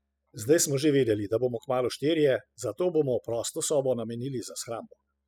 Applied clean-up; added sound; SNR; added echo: classical method spectral subtraction.